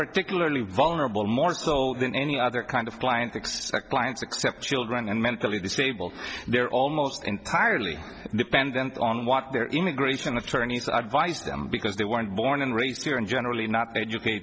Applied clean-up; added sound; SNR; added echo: none; none; none; none.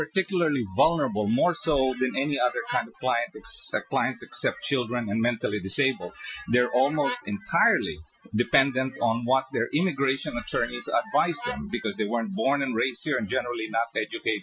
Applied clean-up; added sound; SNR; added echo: classical method Wiener filter.